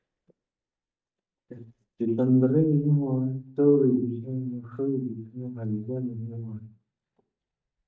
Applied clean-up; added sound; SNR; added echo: neural mask model DeepFilterNet 3.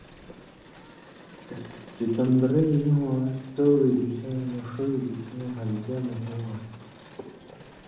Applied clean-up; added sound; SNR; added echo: none; Crowd; 20 dB; reverberation time 0.8 s.